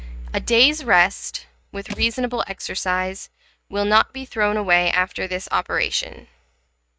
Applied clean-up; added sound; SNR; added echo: neural mask model RNNoise.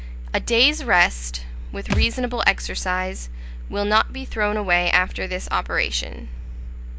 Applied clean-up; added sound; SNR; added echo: none; Thump, thud; 4 dB; none.